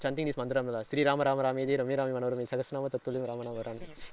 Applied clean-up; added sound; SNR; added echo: neural separator model SepFormer WHAM!.